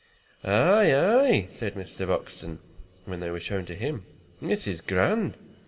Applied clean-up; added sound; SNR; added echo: none; none; none; reverberation time 1.6 s.